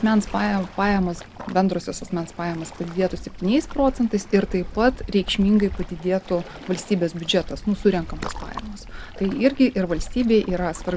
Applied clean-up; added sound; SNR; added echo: none; Waves, surf; 12 dB; none.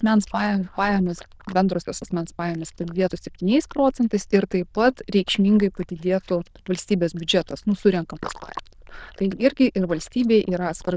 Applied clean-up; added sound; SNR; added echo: neural diffusion model UNIVERSE++.